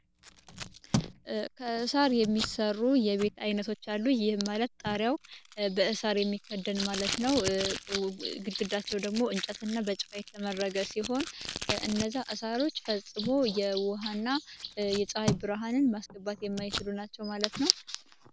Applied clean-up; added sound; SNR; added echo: none; Packing tape, duct tape; 10 dB; none.